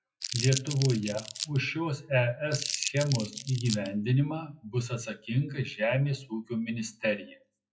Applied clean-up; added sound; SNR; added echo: classical method WPE with log-MMSE.